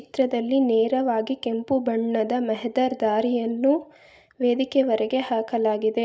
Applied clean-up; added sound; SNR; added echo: none; none; none; none.